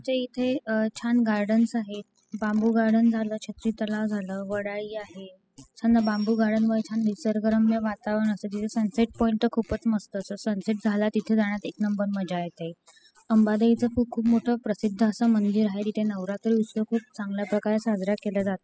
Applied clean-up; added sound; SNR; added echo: classical method spectral subtraction.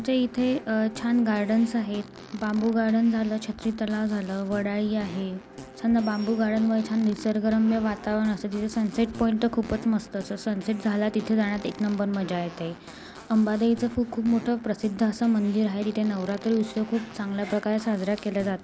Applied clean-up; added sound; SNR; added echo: none; Fart + Bowed string instrument; 19 dB; none.